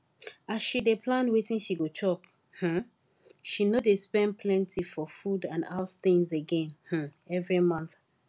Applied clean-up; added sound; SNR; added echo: none; none; none; none.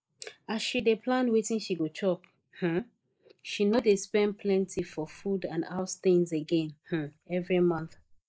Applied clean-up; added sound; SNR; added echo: neural mask model Resemble Enhance denoiser.